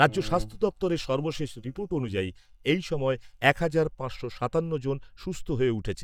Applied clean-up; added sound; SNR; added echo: neural mask model DeepFilterNet 3.